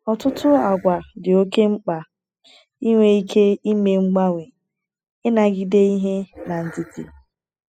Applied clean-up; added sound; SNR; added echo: classical method spectral subtraction.